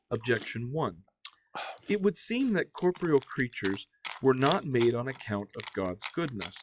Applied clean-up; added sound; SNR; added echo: classical method log-MMSE.